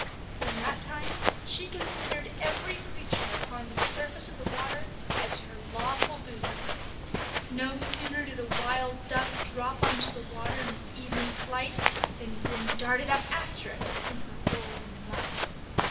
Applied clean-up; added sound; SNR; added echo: none; Walk, footsteps; -2 dB; reverberation time 0.7 s.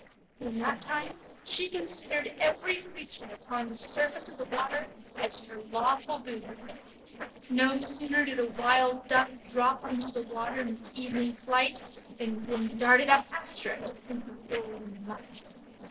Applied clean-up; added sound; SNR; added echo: neural separator model SepFormer DNS4.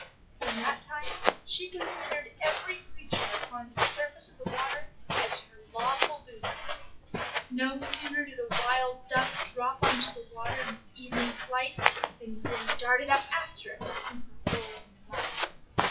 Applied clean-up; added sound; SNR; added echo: classical method WPE with log-MMSE.